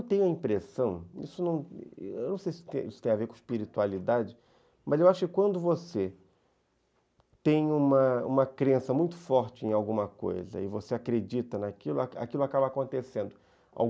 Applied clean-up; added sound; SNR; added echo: none; none; none; none.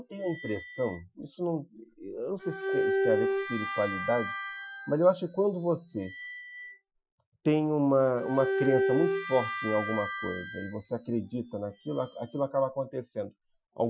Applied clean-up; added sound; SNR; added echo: classical method Wiener filter.